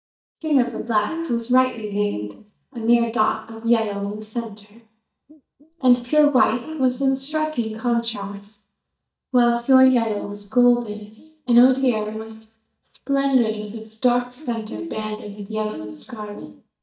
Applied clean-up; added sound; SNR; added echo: neural mask model DeepFilterNet 3.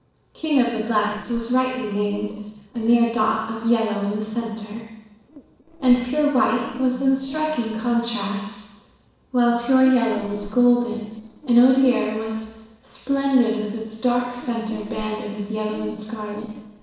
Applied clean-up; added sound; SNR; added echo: neural separator model SepFormer DNS4.